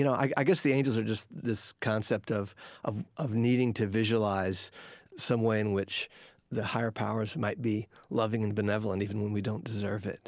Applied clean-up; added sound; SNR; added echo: none; none; none; none.